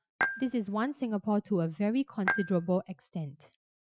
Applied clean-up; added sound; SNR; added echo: classical method Wiener filter.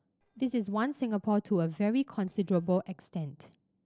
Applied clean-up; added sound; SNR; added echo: neural separator model SepFormer DNS4.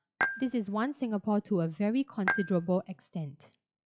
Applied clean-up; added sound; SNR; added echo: classical method log-MMSE.